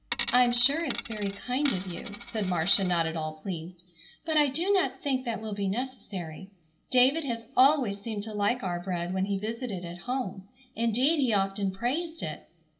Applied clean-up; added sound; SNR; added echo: none; Coin (dropping); 10 dB; reverberation time 0.5 s.